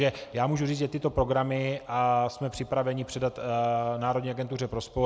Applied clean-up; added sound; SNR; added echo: none; none; none; none.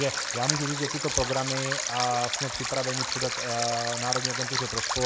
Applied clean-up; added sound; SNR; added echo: none; Stream; 0 dB; none.